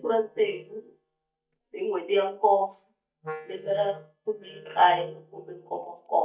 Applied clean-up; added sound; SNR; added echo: neural mask model DeepFilterNet 3.